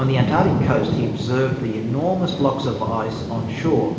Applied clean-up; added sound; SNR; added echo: none; Thunder / Rain; 3 dB; reverberation time 1.4 s.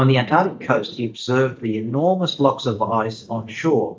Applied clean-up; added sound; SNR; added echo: neural mask model DeepFilterNet 3.